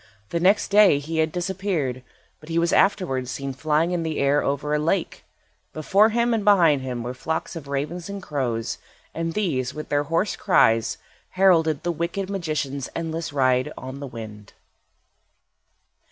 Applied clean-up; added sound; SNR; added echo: none; none; none; none.